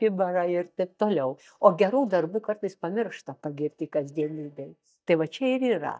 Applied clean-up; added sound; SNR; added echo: neural mask model DeepFilterNet 3.